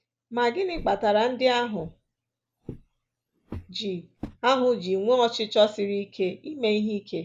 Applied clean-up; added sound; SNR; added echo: none; Walk, footsteps; 18 dB; none.